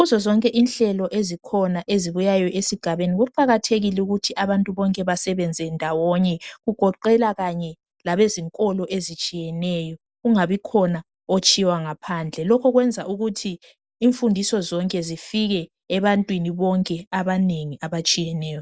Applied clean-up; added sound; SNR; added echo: none; none; none; none.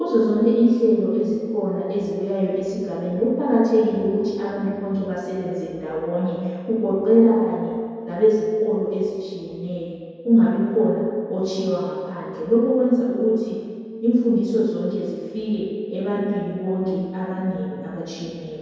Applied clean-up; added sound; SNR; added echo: none; none; none; reverberation time 2.2 s.